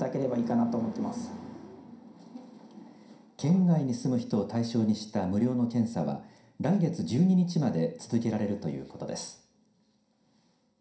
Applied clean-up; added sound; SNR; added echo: none; none; none; reverberation time 0.5 s.